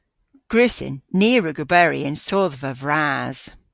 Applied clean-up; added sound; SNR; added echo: none; none; none; none.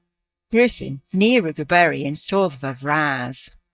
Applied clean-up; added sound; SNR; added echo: neural mask model DeepFilterNet 3.